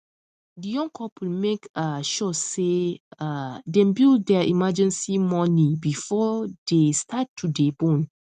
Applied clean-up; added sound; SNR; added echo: none; none; none; none.